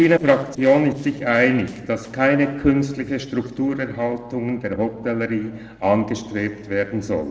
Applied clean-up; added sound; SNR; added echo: neural separator model SepFormer DNS4.